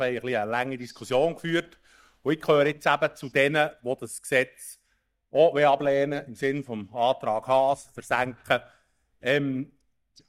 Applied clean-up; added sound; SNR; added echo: neural mask model DeepFilterNet 3.